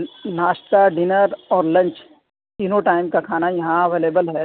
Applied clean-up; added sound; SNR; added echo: none; none; none; none.